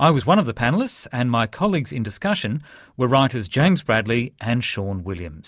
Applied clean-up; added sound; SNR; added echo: none; none; none; none.